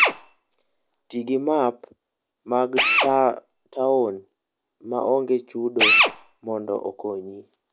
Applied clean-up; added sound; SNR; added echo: none; Drill; 1 dB; none.